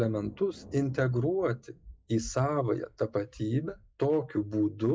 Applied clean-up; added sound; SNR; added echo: classical method log-MMSE.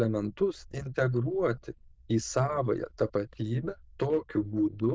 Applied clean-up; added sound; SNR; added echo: neural diffusion model UNIVERSE++.